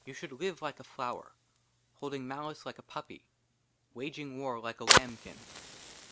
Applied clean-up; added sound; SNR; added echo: none; Fire; -5 dB; none.